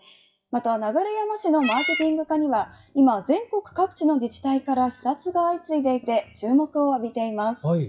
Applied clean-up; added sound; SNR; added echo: classical method WPE with log-MMSE.